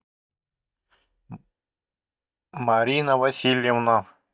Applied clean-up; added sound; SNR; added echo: neural mask model DeepFilterNet 3.